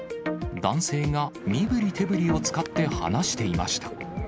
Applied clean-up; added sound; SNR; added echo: none; none; none; none.